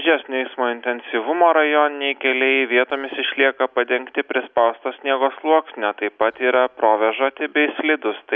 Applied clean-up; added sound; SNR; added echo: none; none; none; none.